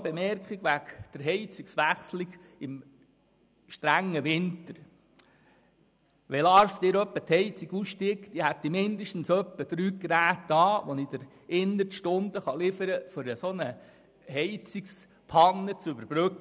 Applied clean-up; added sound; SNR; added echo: none; none; none; none.